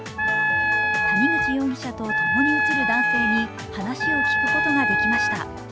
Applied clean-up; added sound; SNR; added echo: none; Wind instrument, woodwind instrument; -5 dB; none.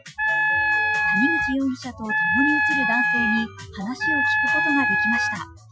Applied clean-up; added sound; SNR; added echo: classical method Wiener filter.